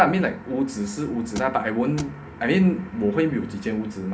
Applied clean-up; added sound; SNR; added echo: none; Thump, thud; 15 dB; reverberation time 0.3 s.